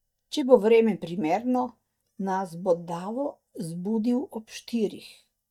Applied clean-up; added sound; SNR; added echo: neural mask model DeepFilterNet 3.